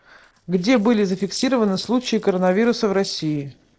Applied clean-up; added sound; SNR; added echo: neural separator model SepFormer DNS4.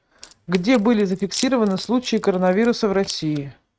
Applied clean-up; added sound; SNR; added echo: neural mask model RNNoise.